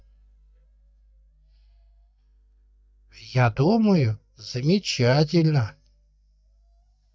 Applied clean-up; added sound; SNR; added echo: neural mask model DeepFilterNet 3.